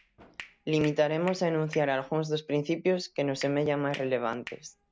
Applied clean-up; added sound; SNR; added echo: none; Hands; 19 dB; none.